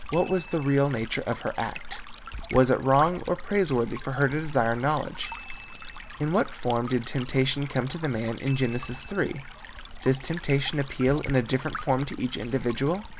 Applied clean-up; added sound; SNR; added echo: none; Stream + Bicycle bell; 10 dB; none.